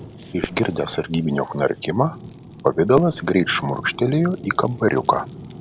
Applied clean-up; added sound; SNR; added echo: none; Fire + Fireworks; 15 dB; none.